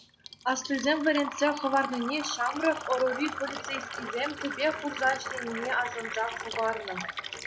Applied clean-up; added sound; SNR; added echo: none; Fill (with liquid); 7 dB; none.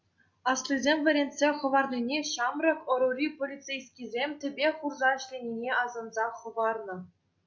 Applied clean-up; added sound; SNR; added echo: none; none; none; none.